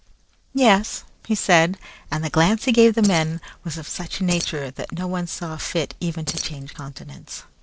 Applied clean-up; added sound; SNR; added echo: neural separator model SepFormer DNS4.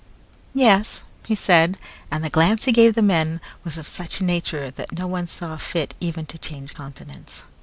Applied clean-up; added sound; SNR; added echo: none; none; none; none.